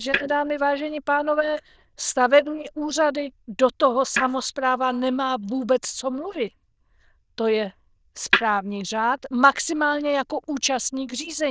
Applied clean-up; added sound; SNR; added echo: neural diffusion model UNIVERSE++.